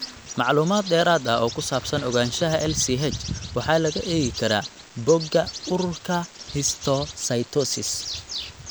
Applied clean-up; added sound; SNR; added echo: none; Bird vocalization, bird call, bird song; 13 dB; none.